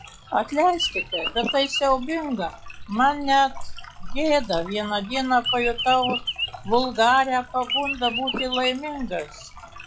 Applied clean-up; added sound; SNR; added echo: classical method log-MMSE.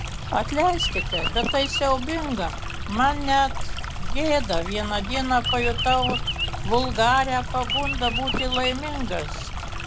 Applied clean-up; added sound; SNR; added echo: none; Chirp, tweet + Stream; 2 dB; none.